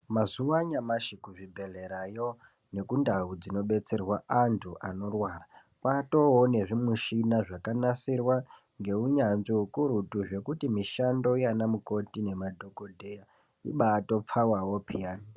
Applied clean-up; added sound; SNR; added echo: none; none; none; none.